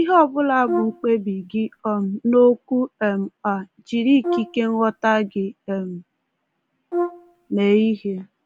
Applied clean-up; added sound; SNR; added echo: none; Brass instrument; 8 dB; none.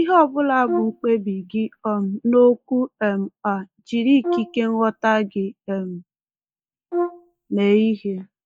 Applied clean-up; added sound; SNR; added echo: neural mask model DeepFilterNet 3.